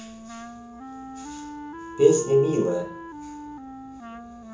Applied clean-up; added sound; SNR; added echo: none; Wind instrument, woodwind instrument; 12 dB; reverberation time 0.6 s.